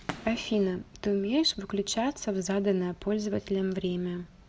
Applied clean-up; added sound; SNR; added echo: none; Fireworks; 20 dB; none.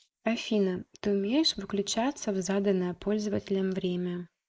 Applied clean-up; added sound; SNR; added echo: neural mask model Resemble Enhance denoiser.